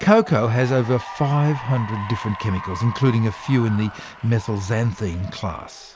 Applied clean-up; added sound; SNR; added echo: none; Applause / Cheering; 15 dB; none.